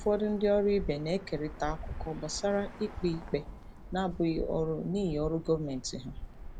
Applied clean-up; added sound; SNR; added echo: none; Bird; 10 dB; none.